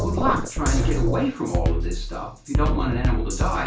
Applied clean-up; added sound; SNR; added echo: none; Drum kit; -3 dB; reverberation time 0.3 s.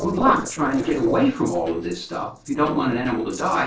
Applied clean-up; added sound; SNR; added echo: neural separator model SepFormer DNS4.